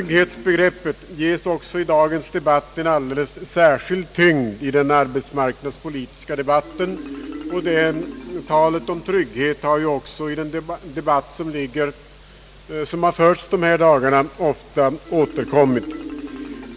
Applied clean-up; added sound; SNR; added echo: none; Marimba, xylophone; 18 dB; none.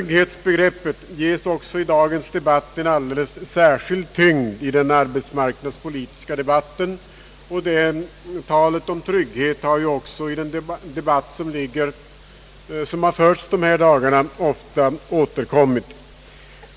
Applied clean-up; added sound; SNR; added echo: none; none; none; none.